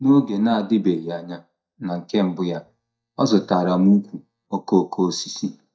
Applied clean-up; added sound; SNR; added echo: neural mask model DeepFilterNet 3.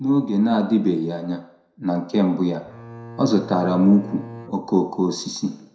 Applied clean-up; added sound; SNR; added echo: none; Bowed string instrument; 17 dB; reverberation time 0.6 s.